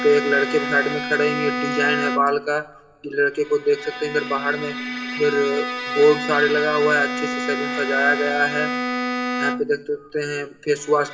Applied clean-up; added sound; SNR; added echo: none; Bowed string instrument; 5 dB; reverberation time 1.3 s.